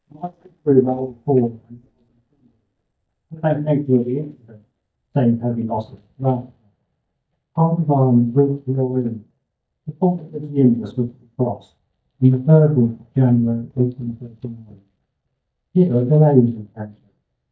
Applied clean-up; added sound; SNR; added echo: neural mask model DeepFilterNet 3.